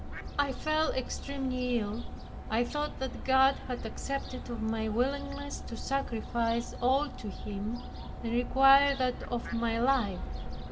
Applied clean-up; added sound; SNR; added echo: none; Fowl; 7 dB; reverberation time 1.0 s.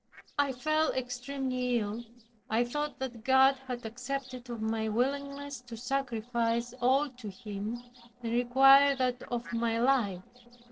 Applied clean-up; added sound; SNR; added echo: neural separator model SepFormer DNS4.